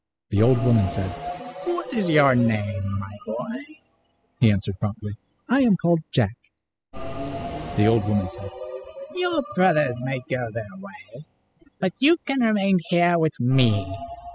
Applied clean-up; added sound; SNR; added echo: classical method spectral subtraction.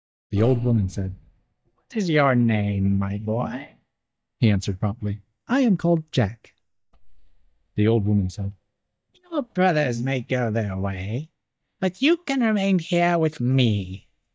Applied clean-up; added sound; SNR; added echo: neural mask model DeepFilterNet 3.